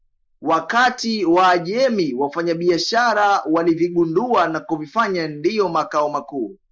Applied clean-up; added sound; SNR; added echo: neural mask model Resemble Enhance denoiser.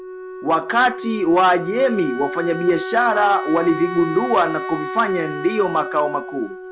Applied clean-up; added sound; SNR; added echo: none; Wind instrument, woodwind instrument; 9 dB; none.